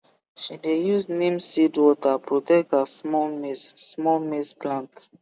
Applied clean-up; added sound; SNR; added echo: none; none; none; none.